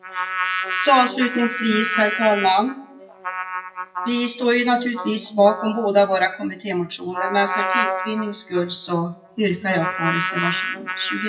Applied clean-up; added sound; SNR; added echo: classical method WPE with log-MMSE.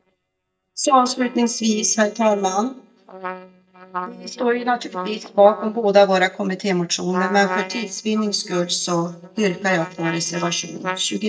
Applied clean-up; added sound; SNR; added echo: neural mask model DeepFilterNet 3.